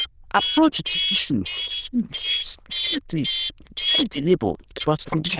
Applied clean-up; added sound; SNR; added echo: neural diffusion model UNIVERSE++.